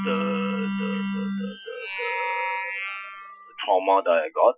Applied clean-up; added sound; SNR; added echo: classical method Wiener filter.